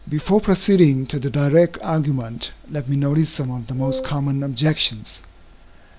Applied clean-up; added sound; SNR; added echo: none; Wind instrument, woodwind instrument; 9 dB; none.